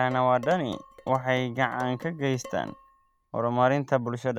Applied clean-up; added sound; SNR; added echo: none; Dishes, pots, and pans; 20 dB; none.